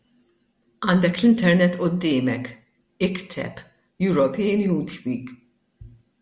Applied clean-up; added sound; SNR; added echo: none; none; none; none.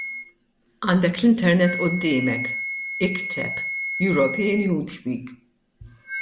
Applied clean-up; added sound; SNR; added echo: none; Wind instrument, woodwind instrument; 8 dB; none.